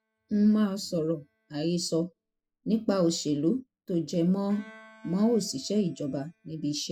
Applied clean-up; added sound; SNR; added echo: classical method spectral subtraction.